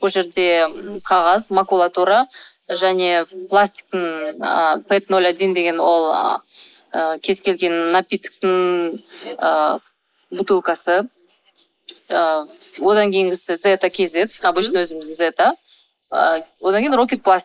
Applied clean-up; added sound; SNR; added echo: neural mask model Resemble Enhance denoiser.